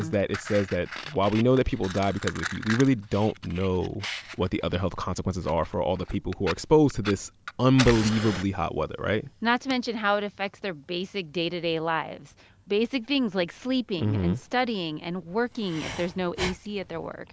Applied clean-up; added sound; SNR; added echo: none; Fire; 14 dB; none.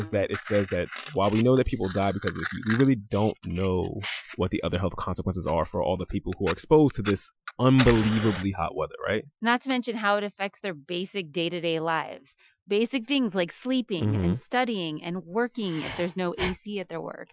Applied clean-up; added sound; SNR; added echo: classical method Wiener filter.